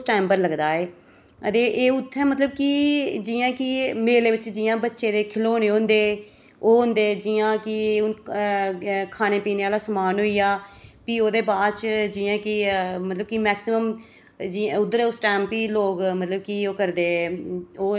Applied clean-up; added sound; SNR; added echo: none; none; none; none.